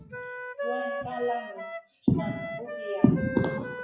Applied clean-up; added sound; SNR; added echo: classical method WPE with log-MMSE.